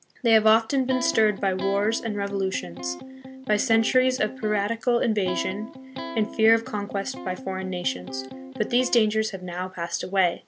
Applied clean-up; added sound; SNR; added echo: none; Electric guitar; 11 dB; none.